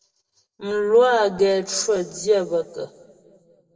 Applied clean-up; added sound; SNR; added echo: none; none; none; reverberation time 1.5 s.